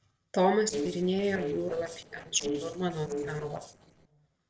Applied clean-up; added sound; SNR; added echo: neural separator model SepFormer DNS4.